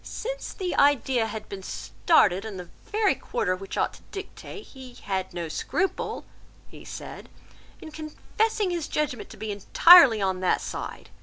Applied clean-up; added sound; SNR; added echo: none; none; none; none.